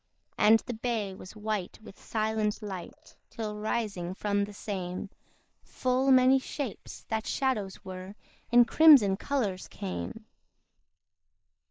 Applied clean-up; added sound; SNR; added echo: neural mask model Resemble Enhance denoiser.